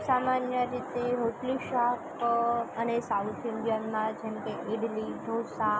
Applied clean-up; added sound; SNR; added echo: none; none; none; none.